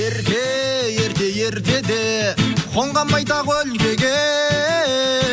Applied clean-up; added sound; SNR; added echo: none; none; none; none.